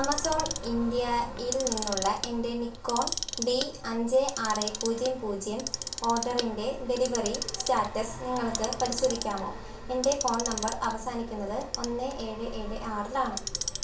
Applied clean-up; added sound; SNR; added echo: none; Clock; 8 dB; reverberation time 0.3 s.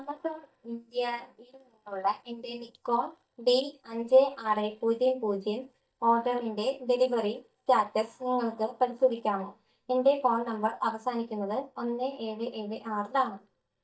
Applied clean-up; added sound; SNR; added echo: neural mask model DeepFilterNet 3.